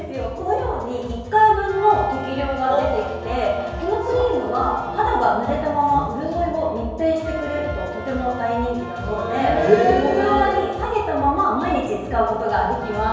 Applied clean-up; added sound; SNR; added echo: none; Wind instrument, woodwind instrument; 17 dB; reverberation time 1.2 s.